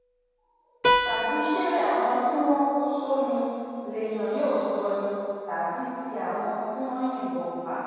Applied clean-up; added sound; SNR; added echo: none; Keyboard (musical); 5 dB; reverberation time 2.2 s.